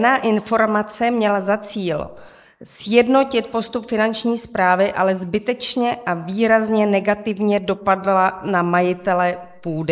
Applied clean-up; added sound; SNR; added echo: neural mask model Resemble Enhance denoiser.